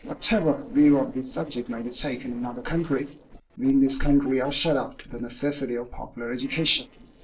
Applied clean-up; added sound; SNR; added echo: neural separator model SepFormer DNS4.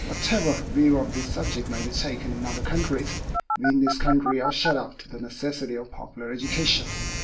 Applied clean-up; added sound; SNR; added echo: none; Telephone; 4 dB; reverberation time 0.3 s.